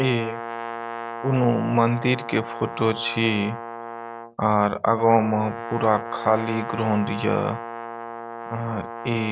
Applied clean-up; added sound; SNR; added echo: none; Brass instrument; 10 dB; none.